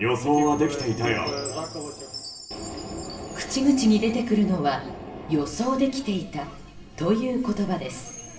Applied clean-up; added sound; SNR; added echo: none; Chime; 18 dB; reverberation time 0.7 s.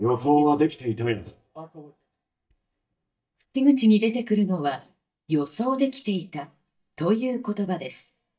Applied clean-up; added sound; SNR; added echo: neural mask model DeepFilterNet 3.